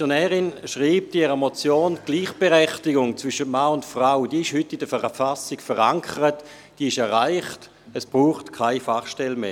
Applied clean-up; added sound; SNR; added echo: none; none; none; none.